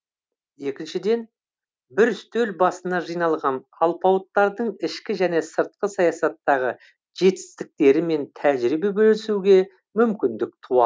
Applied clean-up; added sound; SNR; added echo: none; none; none; none.